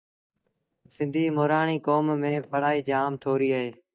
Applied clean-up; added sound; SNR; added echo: neural mask model DeepFilterNet 3.